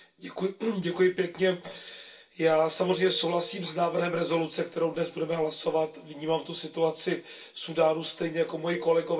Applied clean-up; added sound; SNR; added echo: none; Keyboard (musical); 20 dB; reverberation time 0.2 s.